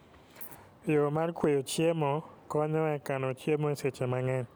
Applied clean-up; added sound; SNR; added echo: none; none; none; none.